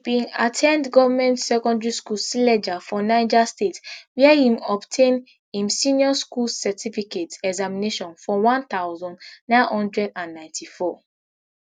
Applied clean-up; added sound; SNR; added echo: none; none; none; none.